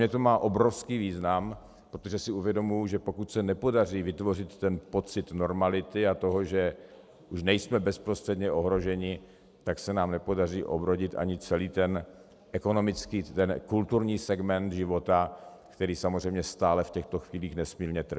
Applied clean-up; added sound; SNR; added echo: none; none; none; none.